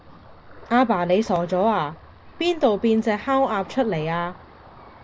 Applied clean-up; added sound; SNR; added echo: none; Ocean; 20 dB; none.